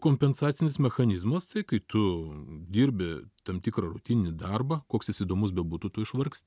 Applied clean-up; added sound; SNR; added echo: none; none; none; none.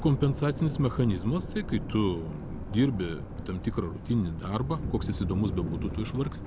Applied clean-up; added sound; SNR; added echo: none; Thunder; 7 dB; none.